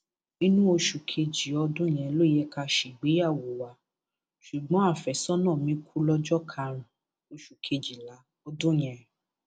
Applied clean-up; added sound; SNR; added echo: none; none; none; none.